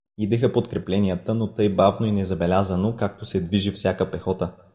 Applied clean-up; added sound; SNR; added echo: none; none; none; reverberation time 0.6 s.